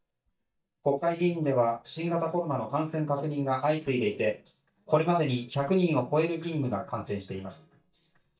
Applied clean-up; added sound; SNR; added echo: neural mask model DeepFilterNet 3.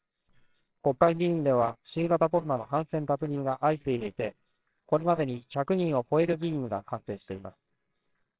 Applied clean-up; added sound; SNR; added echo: neural separator model SepFormer WHAMR!.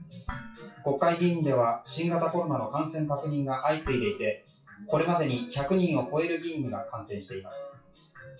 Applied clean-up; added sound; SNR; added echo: classical method WPE with log-MMSE.